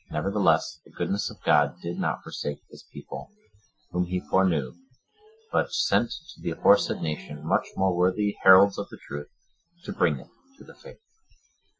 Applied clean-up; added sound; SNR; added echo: classical method Wiener filter.